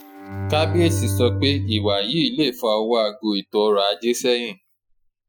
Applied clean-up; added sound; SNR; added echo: classical method Wiener filter.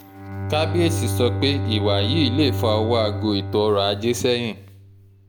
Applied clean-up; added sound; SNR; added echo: none; Bowed string instrument; 4 dB; none.